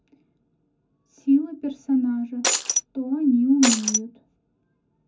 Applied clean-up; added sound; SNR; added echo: none; Shatter; -2 dB; reverberation time 0.3 s.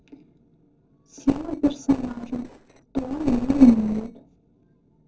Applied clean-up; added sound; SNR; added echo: neural separator model SepFormer DNS4.